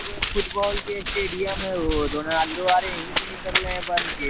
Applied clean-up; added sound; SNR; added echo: none; Run; 0 dB; none.